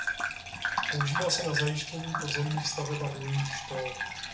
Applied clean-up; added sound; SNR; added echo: none; Bathtub (filling or washing) / Gurgling; 2 dB; reverberation time 0.4 s.